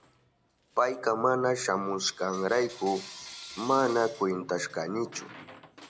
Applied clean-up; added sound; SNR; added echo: none; Coin (dropping) / Bell; 19 dB; none.